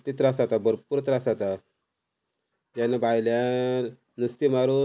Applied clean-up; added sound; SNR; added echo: none; none; none; none.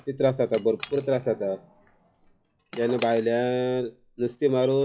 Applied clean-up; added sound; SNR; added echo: classical method log-MMSE.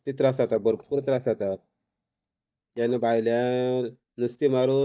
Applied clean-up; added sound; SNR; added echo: neural mask model DeepFilterNet 3.